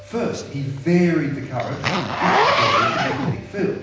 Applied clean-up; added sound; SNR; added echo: none; Zipper (clothing); -1 dB; reverberation time 0.9 s.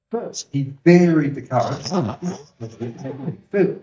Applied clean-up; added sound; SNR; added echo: neural mask model DeepFilterNet 3.